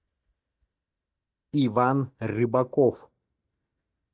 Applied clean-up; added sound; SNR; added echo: neural mask model DeepFilterNet 3.